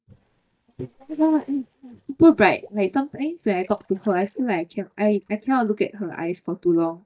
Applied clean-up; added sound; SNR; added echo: neural mask model DeepFilterNet 3.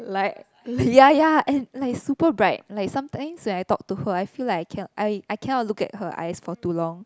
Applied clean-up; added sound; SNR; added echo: none; none; none; none.